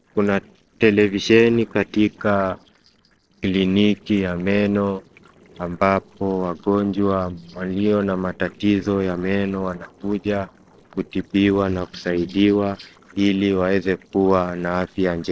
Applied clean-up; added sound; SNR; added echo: neural separator model SepFormer DNS4.